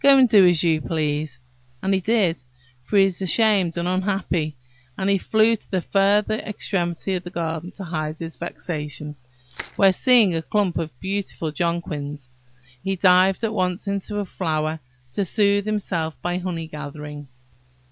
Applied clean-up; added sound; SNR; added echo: none; Crushing; 19 dB; none.